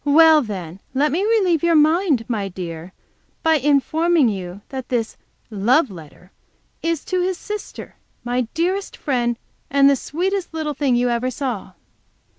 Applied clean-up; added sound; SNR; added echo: none; none; none; none.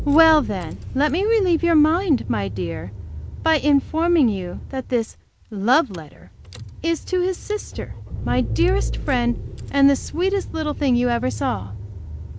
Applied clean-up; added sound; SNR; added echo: none; Engine / Car; 8 dB; none.